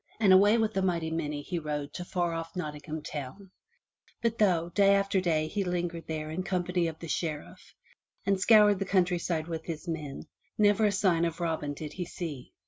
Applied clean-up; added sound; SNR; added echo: none; none; none; none.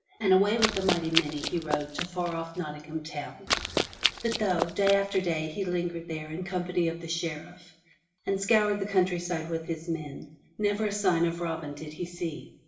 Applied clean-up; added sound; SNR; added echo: none; Run; 3 dB; reverberation time 0.7 s.